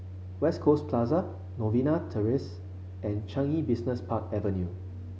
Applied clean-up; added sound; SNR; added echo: none; Microwave oven; 10 dB; none.